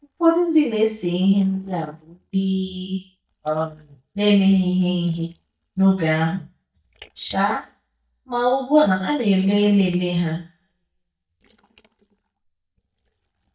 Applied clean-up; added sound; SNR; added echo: neural mask model DeepFilterNet 3.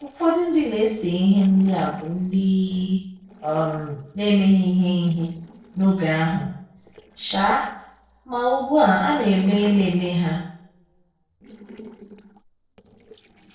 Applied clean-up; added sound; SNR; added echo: neural separator model SepFormer DNS4.